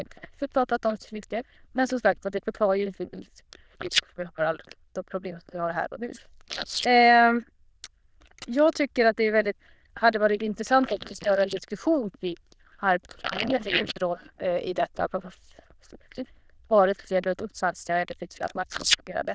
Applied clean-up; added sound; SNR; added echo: neural diffusion model UNIVERSE++.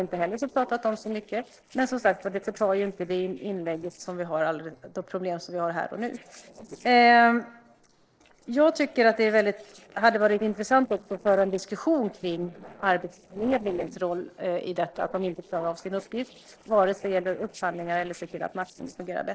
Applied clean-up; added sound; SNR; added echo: neural separator model SepFormer DNS4.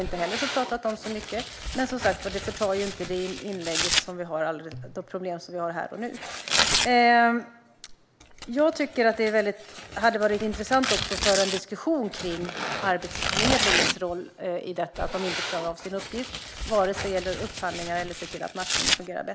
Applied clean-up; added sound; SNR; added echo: none; Tearing; 4 dB; none.